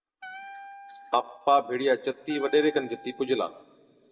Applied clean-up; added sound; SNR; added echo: none; Wind instrument, woodwind instrument; 19 dB; reverberation time 1.9 s.